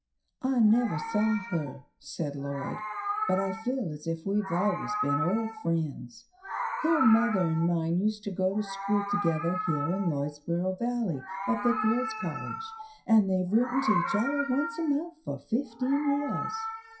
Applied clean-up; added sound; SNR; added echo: classical method WPE with log-MMSE.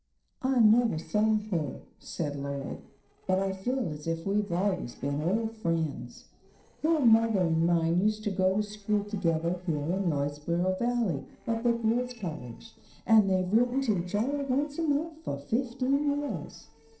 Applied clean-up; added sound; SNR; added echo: neural separator model SepFormer DNS4.